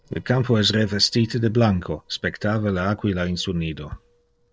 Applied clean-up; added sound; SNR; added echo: neural separator model SepFormer DNS4.